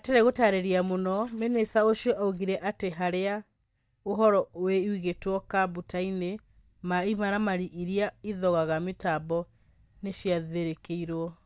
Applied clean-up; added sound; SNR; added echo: neural mask model DeepFilterNet 3.